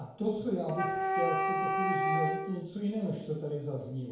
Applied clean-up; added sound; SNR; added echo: none; Wind instrument, woodwind instrument; -2 dB; reverberation time 0.9 s.